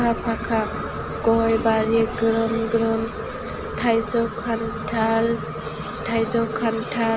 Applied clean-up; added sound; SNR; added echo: none; Thunder / Rain; 17 dB; none.